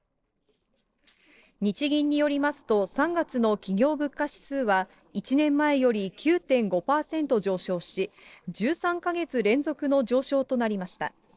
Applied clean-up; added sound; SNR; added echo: neural separator model SepFormer DNS4.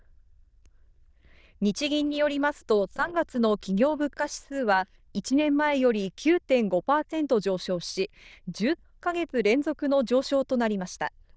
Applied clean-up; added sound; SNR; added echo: neural diffusion model UNIVERSE++.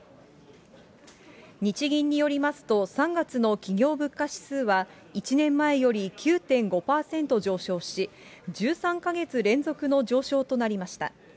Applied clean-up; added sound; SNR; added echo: none; none; none; none.